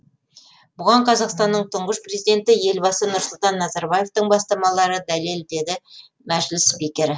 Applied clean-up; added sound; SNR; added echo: none; none; none; none.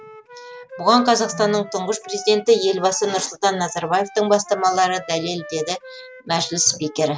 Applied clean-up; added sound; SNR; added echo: none; Wind instrument, woodwind instrument; 18 dB; none.